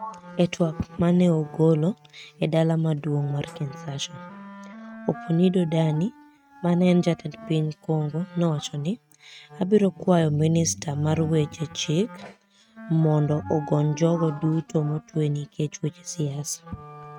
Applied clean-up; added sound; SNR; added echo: neural mask model RNNoise.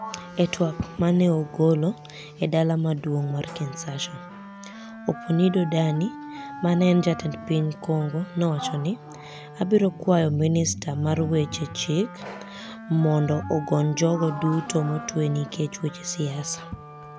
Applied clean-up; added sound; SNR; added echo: none; Wind instrument, woodwind instrument + Sliding door; 14 dB; none.